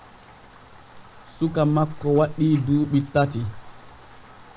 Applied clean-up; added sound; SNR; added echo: none; Rain; 17 dB; none.